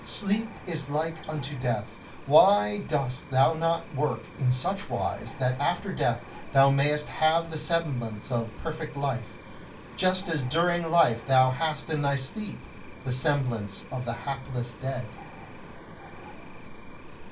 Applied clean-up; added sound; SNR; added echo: none; Cricket; 16 dB; reverberation time 0.2 s.